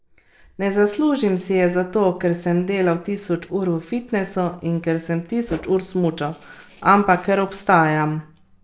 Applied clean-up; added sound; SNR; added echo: neural separator model SepFormer DNS4.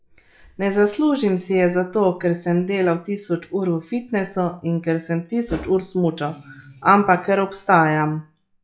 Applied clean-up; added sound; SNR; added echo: classical method log-MMSE.